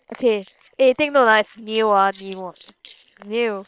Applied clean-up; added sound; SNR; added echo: neural separator model SepFormer WHAM!.